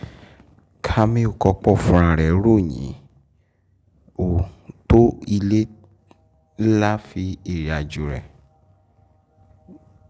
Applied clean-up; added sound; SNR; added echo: none; none; none; none.